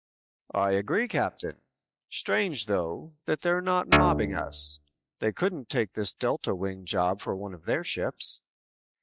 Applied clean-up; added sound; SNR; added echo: classical method log-MMSE.